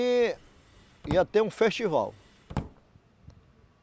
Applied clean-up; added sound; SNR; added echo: none; Drawer open or close; 12 dB; none.